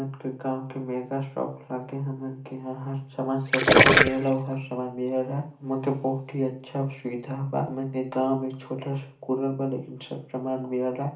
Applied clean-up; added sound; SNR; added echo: none; Gurgling; -4 dB; reverberation time 0.4 s.